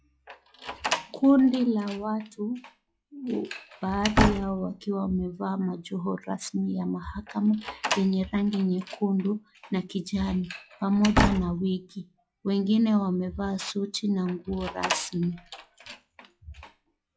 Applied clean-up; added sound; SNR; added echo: classical method log-MMSE.